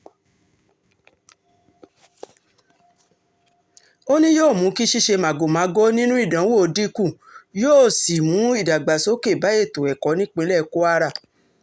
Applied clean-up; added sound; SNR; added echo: none; none; none; none.